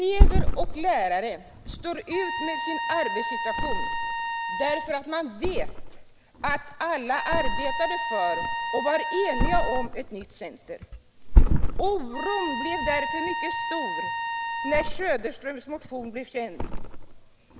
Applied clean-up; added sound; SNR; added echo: none; Thump, thud + Trumpet; -4 dB; none.